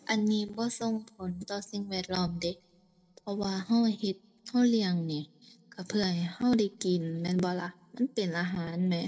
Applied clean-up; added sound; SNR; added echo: none; none; none; reverberation time 0.7 s.